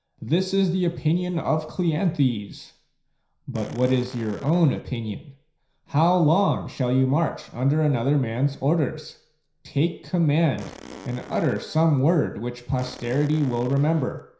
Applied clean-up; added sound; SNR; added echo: none; Fart; 18 dB; reverberation time 0.5 s.